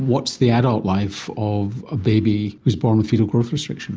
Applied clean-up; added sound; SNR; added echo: none; none; none; none.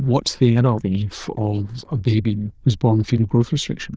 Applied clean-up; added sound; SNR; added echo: neural diffusion model UNIVERSE++.